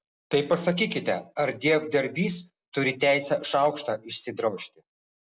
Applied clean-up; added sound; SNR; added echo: none; none; none; none.